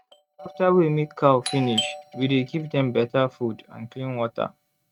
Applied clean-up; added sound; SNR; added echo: neural mask model RNNoise.